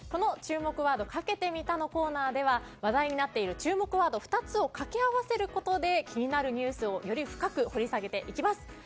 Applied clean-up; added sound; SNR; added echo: none; none; none; none.